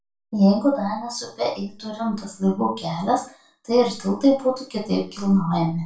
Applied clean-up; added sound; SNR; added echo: none; none; none; reverberation time 0.3 s.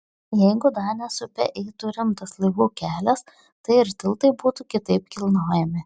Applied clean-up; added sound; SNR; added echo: none; none; none; none.